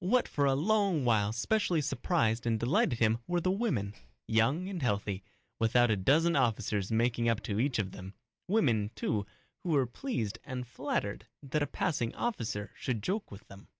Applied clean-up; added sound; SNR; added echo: none; none; none; none.